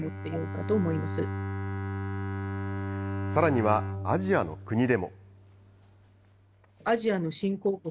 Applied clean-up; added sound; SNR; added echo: none; Bowed string instrument; 5 dB; none.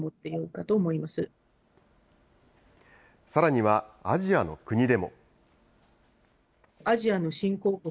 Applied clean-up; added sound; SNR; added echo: none; none; none; none.